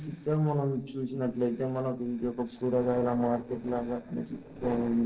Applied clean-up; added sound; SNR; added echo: neural separator model SepFormer DNS4.